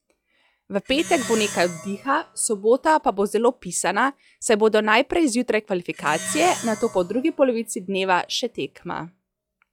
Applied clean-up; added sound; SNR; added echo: classical method log-MMSE.